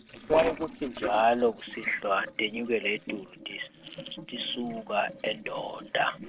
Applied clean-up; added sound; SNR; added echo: neural separator model SepFormer DNS4.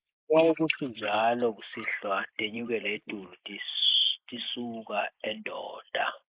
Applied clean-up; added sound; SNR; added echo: neural mask model Resemble Enhance denoiser.